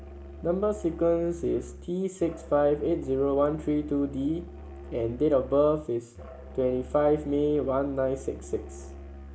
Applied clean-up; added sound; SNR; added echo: none; Musical instrument; 15 dB; none.